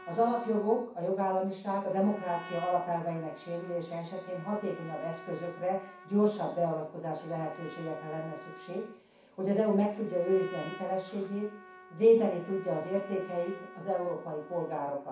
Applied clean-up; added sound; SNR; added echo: none; Trumpet; 18 dB; reverberation time 0.6 s.